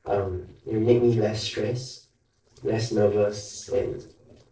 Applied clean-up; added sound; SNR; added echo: neural separator model SepFormer DNS4.